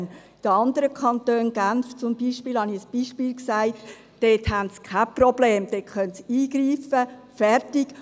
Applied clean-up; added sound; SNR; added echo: none; none; none; none.